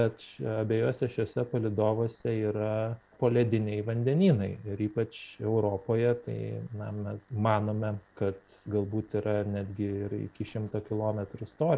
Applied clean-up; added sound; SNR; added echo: none; none; none; none.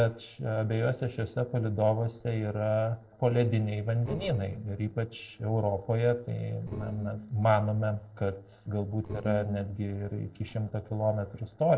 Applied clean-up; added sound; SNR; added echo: neural separator model SepFormer DNS4.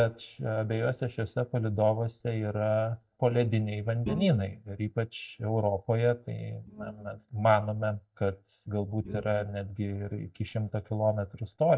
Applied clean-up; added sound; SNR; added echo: neural mask model DeepFilterNet 3.